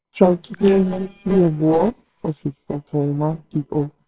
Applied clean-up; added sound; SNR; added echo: neural separator model SepFormer WHAMR!.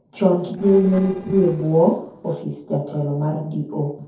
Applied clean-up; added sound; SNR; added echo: neural separator model SepFormer DNS4.